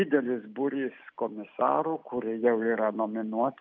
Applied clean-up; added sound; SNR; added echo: none; none; none; none.